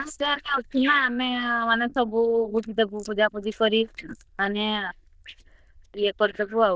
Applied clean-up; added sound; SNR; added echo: neural diffusion model UNIVERSE++.